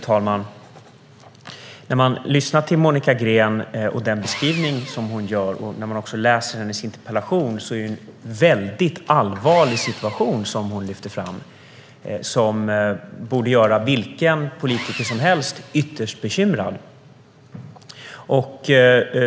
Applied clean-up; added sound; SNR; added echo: none; Sawing; 19 dB; none.